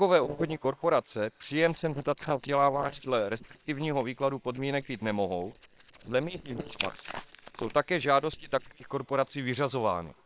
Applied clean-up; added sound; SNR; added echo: neural separator model SepFormer WHAM!.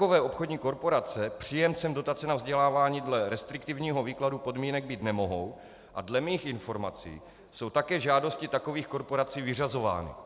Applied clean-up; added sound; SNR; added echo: none; none; none; none.